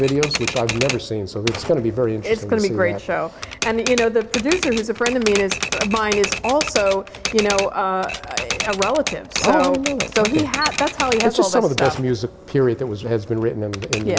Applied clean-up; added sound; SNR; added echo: none; Typewriter; 7 dB; none.